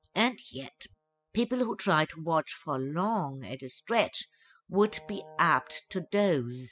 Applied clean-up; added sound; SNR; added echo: classical method spectral subtraction.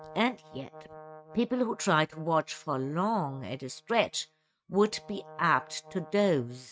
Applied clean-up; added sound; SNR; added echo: neural mask model RNNoise.